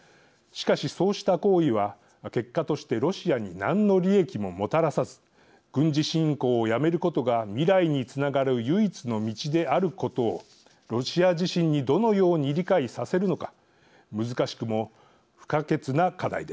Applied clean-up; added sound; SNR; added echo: none; none; none; none.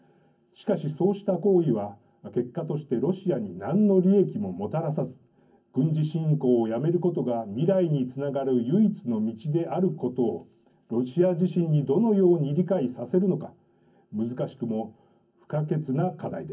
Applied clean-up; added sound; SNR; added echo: none; none; none; reverberation time 0.3 s.